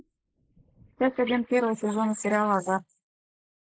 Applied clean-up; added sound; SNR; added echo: neural mask model Resemble Enhance denoiser.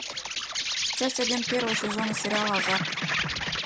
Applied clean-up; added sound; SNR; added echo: none; Insect; -2 dB; none.